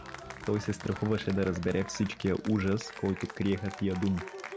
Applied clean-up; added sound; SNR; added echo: none; Applause / Cheering + Cheering; 13 dB; none.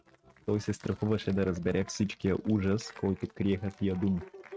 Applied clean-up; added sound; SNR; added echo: neural mask model RNNoise.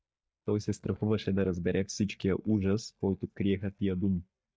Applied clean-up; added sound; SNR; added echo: neural mask model DeepFilterNet 3.